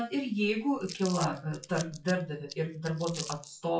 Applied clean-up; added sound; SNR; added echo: classical method WPE with log-MMSE.